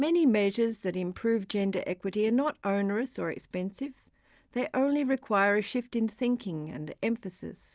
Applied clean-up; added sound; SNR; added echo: none; none; none; none.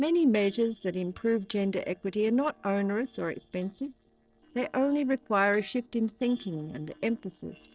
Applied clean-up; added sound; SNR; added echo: neural separator model SepFormer DNS4.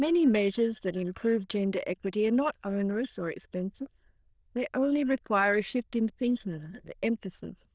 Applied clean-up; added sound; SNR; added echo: neural diffusion model UNIVERSE++.